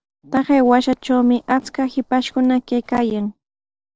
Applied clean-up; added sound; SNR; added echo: neural separator model SepFormer DNS4.